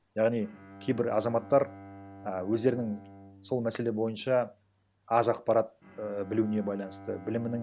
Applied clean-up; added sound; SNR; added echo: none; Bowed string instrument; 19 dB; none.